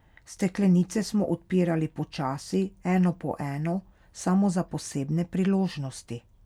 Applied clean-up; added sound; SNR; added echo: none; none; none; none.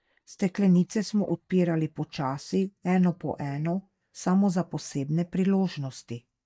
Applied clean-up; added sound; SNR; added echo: neural mask model DeepFilterNet 3.